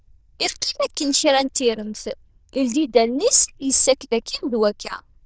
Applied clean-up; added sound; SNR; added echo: neural diffusion model UNIVERSE++.